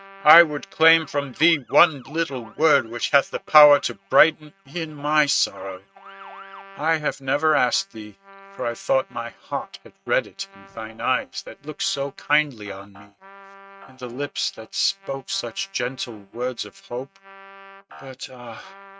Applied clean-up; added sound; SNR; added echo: neural mask model RNNoise.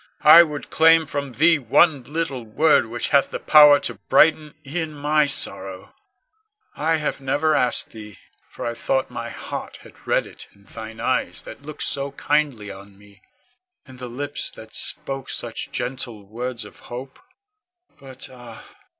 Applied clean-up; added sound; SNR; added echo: none; none; none; none.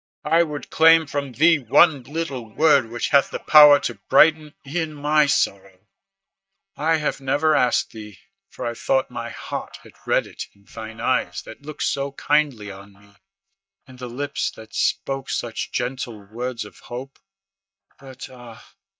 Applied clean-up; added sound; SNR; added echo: neural mask model DeepFilterNet 3.